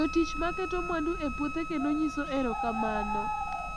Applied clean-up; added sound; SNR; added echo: none; Bird + Wind instrument, woodwind instrument; 3 dB; none.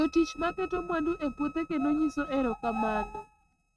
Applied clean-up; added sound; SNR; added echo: neural mask model RNNoise.